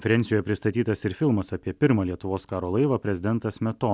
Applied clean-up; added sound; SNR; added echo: none; none; none; none.